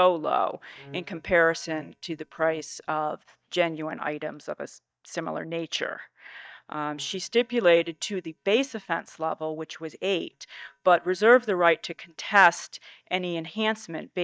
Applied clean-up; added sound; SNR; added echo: neural mask model DeepFilterNet 3.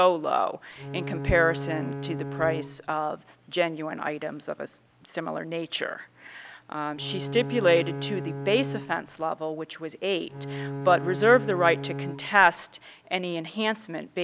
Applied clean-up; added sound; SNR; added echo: none; Bowed string instrument; 7 dB; none.